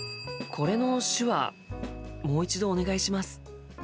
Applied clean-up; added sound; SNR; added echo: none; Bell + Snare drum; 17 dB; none.